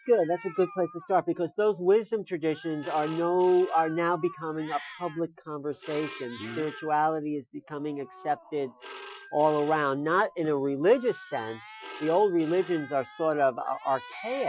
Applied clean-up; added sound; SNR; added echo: classical method Wiener filter.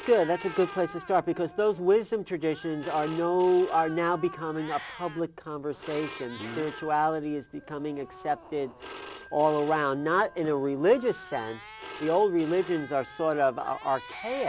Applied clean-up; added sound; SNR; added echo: none; Cat + Telephone; 16 dB; none.